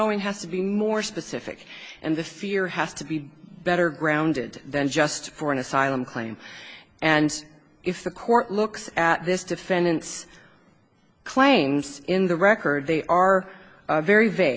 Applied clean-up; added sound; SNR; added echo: none; none; none; none.